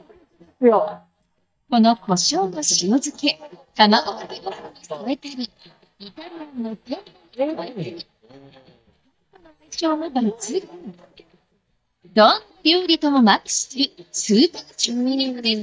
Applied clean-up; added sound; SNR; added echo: neural mask model DeepFilterNet 3.